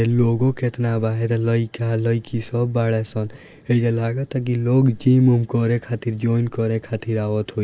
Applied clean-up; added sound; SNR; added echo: neural mask model Resemble Enhance denoiser.